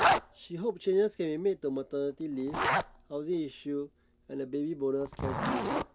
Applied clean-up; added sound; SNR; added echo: none; Zipper (clothing); 1 dB; none.